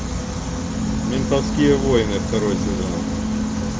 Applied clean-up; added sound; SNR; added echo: none; none; none; none.